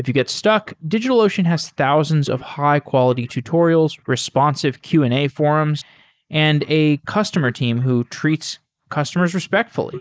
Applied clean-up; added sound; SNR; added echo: neural mask model Resemble Enhance denoiser.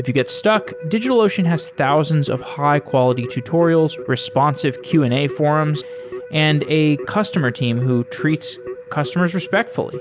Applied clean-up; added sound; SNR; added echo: none; Keyboard (musical); 13 dB; none.